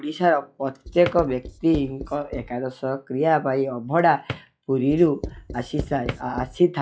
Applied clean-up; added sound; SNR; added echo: classical method log-MMSE.